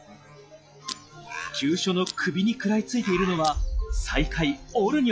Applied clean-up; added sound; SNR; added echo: classical method log-MMSE.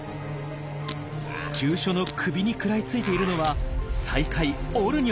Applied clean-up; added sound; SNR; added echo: none; Shatter; 18 dB; none.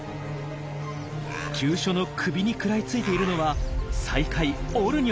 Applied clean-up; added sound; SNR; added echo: none; none; none; none.